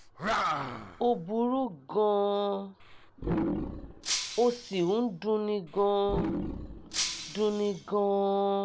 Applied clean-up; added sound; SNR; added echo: none; Shatter + Animal; 6 dB; none.